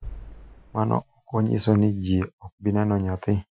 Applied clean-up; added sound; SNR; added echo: classical method Wiener filter.